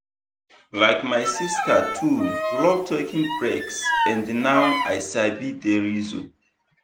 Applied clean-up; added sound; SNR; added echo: none; Bowed string instrument; 3 dB; none.